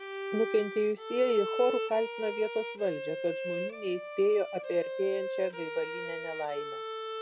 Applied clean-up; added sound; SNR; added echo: none; Bowed string instrument; 6 dB; none.